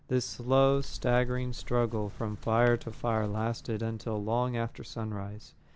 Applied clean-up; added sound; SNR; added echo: none; Bird; 10 dB; none.